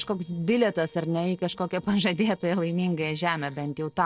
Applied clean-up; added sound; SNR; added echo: neural separator model SepFormer DNS4.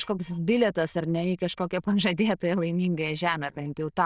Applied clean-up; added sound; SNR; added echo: neural diffusion model UNIVERSE++.